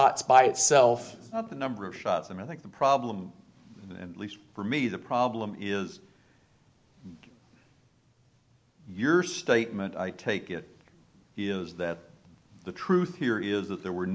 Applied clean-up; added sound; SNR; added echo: none; none; none; none.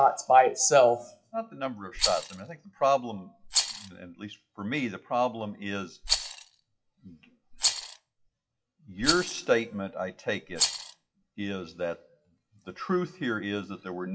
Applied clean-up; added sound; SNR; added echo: classical method WPE with log-MMSE.